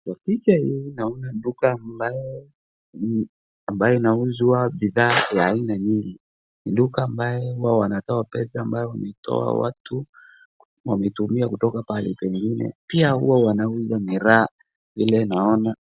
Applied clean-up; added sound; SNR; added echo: none; none; none; none.